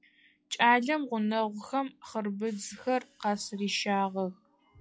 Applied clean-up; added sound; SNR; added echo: classical method log-MMSE.